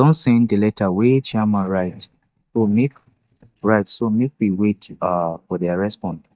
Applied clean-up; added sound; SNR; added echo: neural mask model DeepFilterNet 3.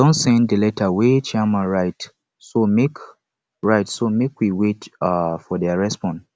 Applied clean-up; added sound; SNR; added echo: none; none; none; none.